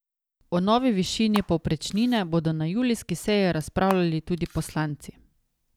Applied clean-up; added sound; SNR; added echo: none; Camera; 17 dB; none.